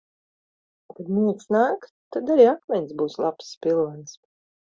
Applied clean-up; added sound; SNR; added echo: none; none; none; none.